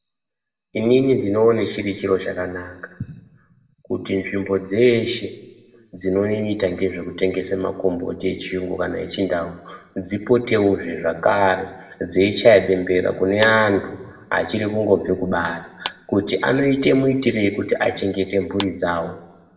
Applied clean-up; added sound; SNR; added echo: none; Clapping; 17 dB; reverberation time 0.6 s.